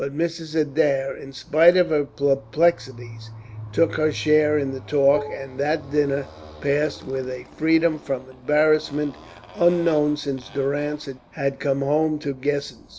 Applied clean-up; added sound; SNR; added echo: none; Dishes, pots, and pans + Motorcycle; 18 dB; none.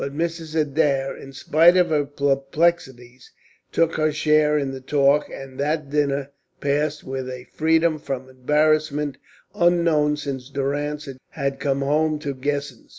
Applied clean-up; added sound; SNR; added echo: none; none; none; none.